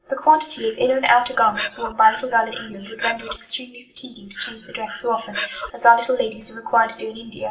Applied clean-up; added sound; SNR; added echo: neural separator model SepFormer DNS4.